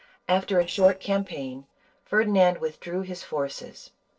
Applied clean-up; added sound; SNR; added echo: neural separator model SepFormer DNS4.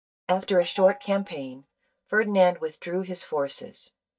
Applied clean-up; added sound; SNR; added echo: neural mask model DeepFilterNet 3.